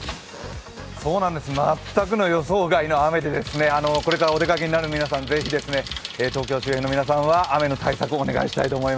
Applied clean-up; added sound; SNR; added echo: none; Bicycle; 15 dB; none.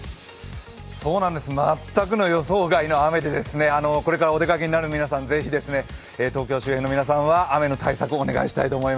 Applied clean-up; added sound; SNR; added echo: none; none; none; none.